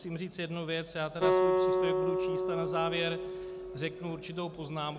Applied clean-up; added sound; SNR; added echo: none; Acoustic guitar; -4 dB; none.